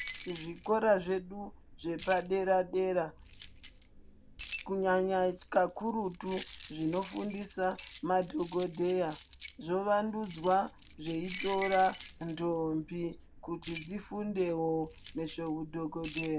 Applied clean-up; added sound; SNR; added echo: none; Keys jangling; 1 dB; none.